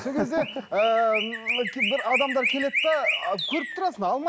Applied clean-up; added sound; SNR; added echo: none; Chirp, tweet; 4 dB; none.